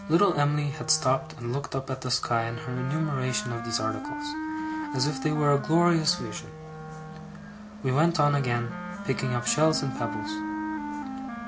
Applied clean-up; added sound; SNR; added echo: none; Wind instrument, woodwind instrument; 9 dB; none.